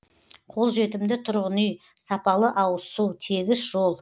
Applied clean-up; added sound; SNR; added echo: none; none; none; none.